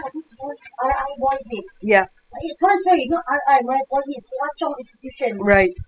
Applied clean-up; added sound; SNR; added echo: classical method spectral subtraction.